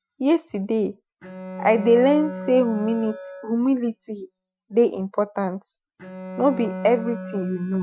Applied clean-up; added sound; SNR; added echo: classical method Wiener filter.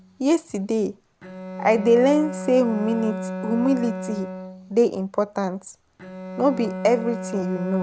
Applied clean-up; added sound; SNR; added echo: none; Bowed string instrument; 10 dB; none.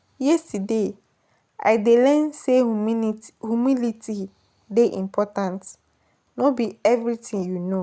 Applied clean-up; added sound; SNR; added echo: none; none; none; none.